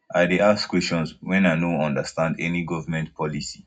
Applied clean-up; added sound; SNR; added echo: none; none; none; reverberation time 0.3 s.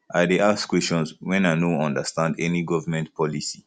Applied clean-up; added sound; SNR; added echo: none; none; none; none.